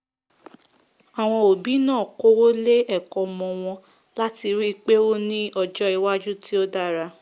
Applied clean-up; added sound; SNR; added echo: none; none; none; none.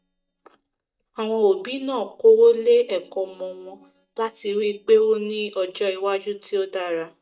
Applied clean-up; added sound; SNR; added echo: neural mask model DeepFilterNet 3.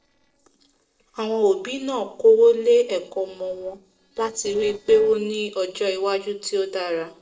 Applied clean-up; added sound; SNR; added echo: neural separator model SepFormer DNS4.